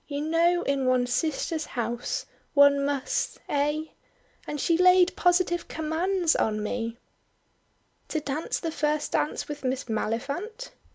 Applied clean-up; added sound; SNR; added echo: none; none; none; none.